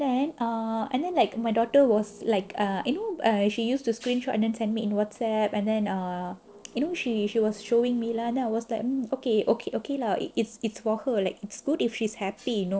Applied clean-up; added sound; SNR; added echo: neural separator model SepFormer DNS4.